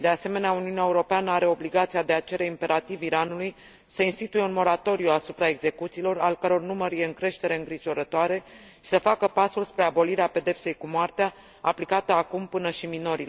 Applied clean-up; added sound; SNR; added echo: none; none; none; none.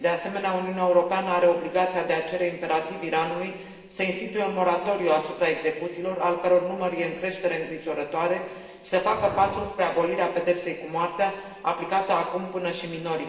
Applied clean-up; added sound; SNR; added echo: none; Dog; 14 dB; reverberation time 1.2 s.